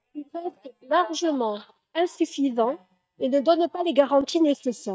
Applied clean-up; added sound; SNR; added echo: neural mask model DeepFilterNet 3.